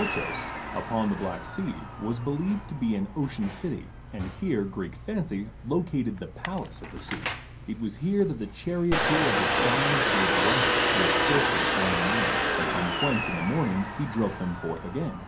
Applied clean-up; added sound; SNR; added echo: none; Domestic sounds, home sounds; -1 dB; reverberation time 0.3 s.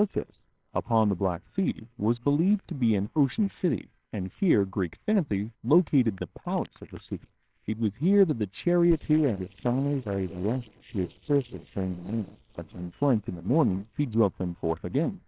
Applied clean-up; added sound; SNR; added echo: neural separator model SepFormer WHAMR!.